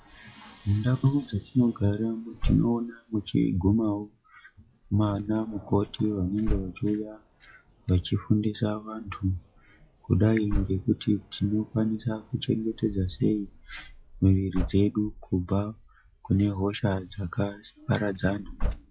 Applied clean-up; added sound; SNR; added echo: classical method log-MMSE.